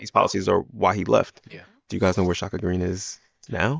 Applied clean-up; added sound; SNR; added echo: neural mask model DeepFilterNet 3.